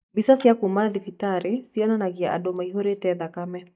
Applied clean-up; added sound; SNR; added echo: neural mask model DeepFilterNet 3.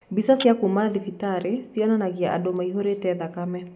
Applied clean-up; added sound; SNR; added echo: none; Tap / Glass; 16 dB; none.